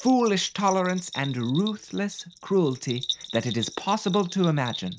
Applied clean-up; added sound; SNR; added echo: neural mask model RNNoise.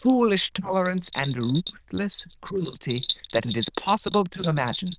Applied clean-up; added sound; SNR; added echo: neural diffusion model UNIVERSE++.